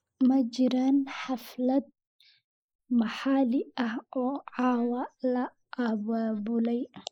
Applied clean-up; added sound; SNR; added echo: neural mask model Resemble Enhance denoiser.